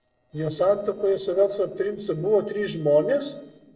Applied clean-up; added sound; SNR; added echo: neural separator model SepFormer DNS4.